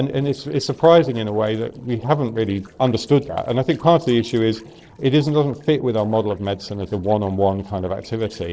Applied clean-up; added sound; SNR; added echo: neural separator model SepFormer DNS4.